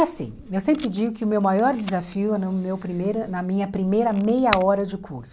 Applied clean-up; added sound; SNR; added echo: none; Packing tape, duct tape; 16 dB; none.